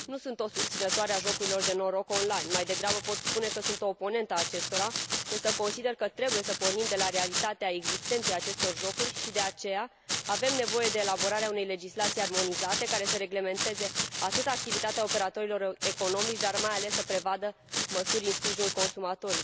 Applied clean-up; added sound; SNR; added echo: none; Domestic sounds, home sounds; 1 dB; none.